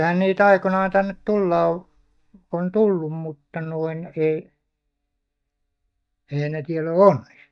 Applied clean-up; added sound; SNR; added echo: neural mask model DeepFilterNet 3.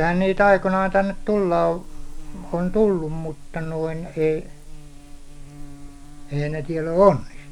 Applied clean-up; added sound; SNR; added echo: none; Buzz; 11 dB; none.